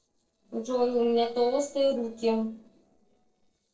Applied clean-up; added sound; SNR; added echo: neural separator model SepFormer DNS4.